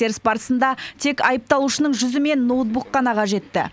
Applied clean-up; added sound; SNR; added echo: none; none; none; none.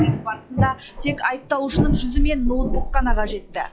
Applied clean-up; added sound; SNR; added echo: classical method log-MMSE.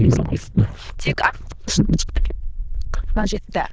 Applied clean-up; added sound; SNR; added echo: neural diffusion model UNIVERSE++.